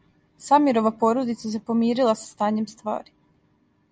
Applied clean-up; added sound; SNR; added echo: none; none; none; none.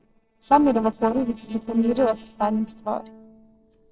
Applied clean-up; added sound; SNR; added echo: neural separator model SepFormer DNS4.